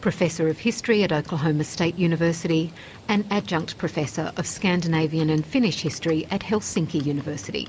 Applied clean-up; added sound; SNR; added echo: none; Livestock, farm animals, working animals; 20 dB; none.